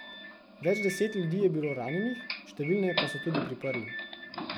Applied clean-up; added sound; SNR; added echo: none; Doorbell; 6 dB; none.